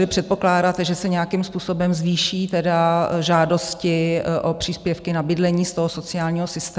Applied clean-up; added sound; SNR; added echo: none; none; none; none.